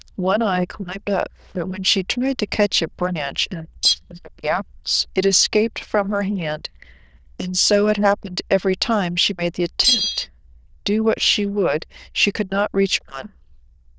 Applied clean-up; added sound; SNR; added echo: neural diffusion model UNIVERSE++.